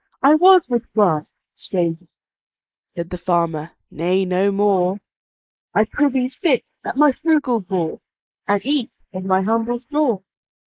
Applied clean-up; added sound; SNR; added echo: neural mask model Resemble Enhance denoiser.